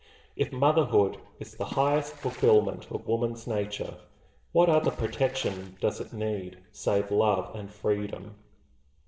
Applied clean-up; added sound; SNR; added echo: none; Water / Splash, splatter; 20 dB; reverberation time 0.6 s.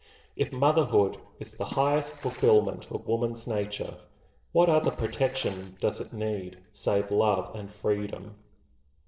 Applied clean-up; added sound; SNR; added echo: neural separator model SepFormer DNS4.